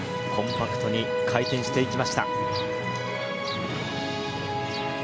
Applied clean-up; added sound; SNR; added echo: none; Chirp, tweet; 18 dB; none.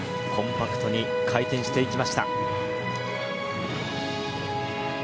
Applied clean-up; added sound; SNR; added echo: none; none; none; none.